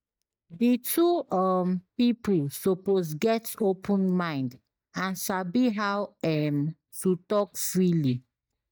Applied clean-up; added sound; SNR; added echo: neural mask model DeepFilterNet 3.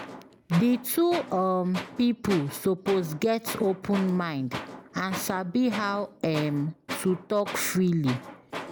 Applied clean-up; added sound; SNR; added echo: none; Tools; 13 dB; none.